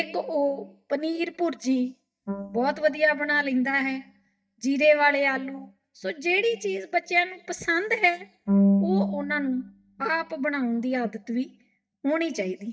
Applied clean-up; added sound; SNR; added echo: neural mask model DeepFilterNet 3.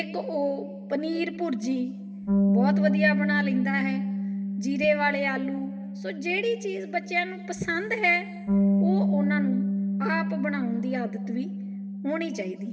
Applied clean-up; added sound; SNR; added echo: none; Bass guitar; -1 dB; reverberation time 1.8 s.